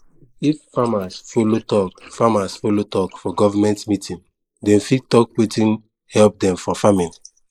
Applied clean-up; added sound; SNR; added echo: neural mask model Resemble Enhance denoiser.